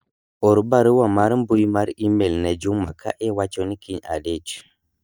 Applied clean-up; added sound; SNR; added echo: neural mask model DeepFilterNet 3.